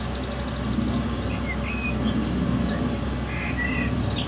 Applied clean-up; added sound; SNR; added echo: none; Bird; 12 dB; reverberation time 0.7 s.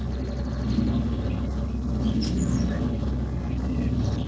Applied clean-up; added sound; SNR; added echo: neural separator model SepFormer DNS4.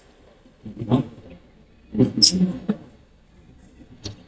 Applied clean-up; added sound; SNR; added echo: neural mask model DeepFilterNet 3.